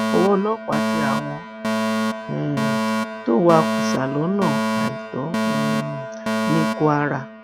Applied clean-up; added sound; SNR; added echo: none; Alarm; 0 dB; none.